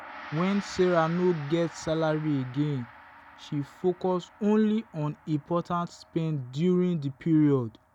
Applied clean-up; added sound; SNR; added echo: none; Gong; 20 dB; none.